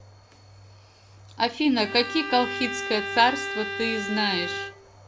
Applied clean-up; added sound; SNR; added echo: none; Bowed string instrument; 6 dB; none.